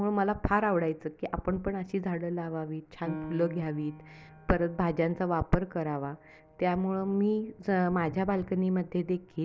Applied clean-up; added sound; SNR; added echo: none; Piano; 19 dB; none.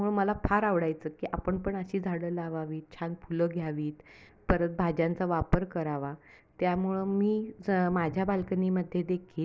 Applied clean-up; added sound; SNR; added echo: none; none; none; none.